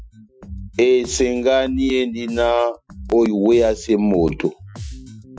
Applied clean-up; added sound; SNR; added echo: classical method Wiener filter.